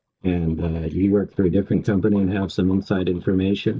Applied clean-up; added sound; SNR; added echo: neural mask model DeepFilterNet 3.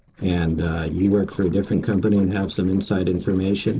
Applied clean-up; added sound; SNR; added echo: neural separator model SepFormer DNS4.